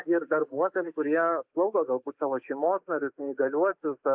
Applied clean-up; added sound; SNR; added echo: neural mask model Resemble Enhance denoiser.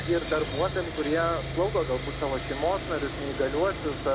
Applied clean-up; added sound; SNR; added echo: none; Sawing; 5 dB; none.